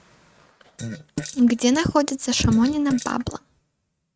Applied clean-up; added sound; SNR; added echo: neural mask model RNNoise.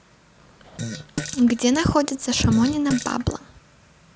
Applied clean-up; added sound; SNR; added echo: none; Fart; 11 dB; none.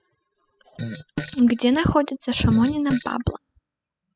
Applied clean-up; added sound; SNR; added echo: classical method spectral subtraction.